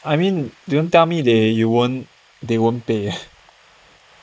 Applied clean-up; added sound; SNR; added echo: neural mask model Resemble Enhance denoiser.